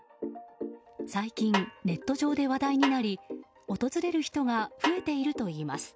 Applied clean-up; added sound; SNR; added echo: none; Snare drum; 7 dB; none.